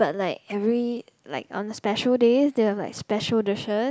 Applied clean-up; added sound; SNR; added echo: none; none; none; none.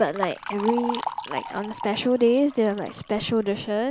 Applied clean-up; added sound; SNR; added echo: none; Liquid; 10 dB; none.